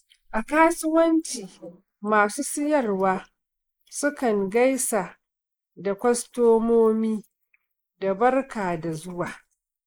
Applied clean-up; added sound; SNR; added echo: neural mask model Resemble Enhance denoiser.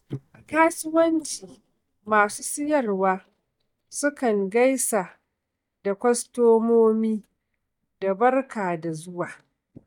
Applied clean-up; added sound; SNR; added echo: neural mask model DeepFilterNet 3.